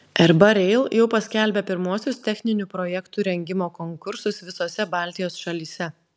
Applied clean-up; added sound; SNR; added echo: none; none; none; none.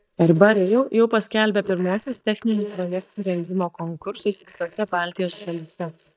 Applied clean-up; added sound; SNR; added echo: neural mask model DeepFilterNet 3.